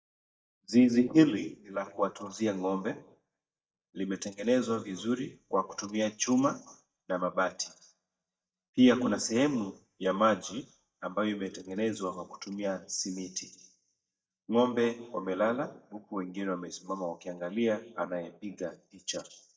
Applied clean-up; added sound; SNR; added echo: neural mask model DeepFilterNet 3.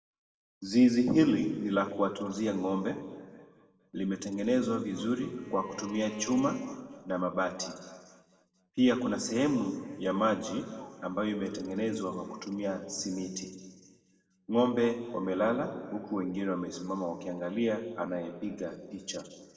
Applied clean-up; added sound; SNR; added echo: none; Bowed string instrument; 17 dB; reverberation time 1.6 s.